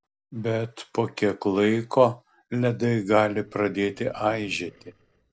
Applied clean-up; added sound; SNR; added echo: neural separator model SepFormer DNS4.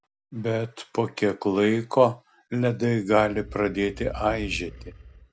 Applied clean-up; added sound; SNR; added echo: none; Animal; 15 dB; none.